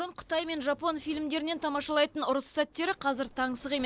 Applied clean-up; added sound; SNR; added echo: none; none; none; none.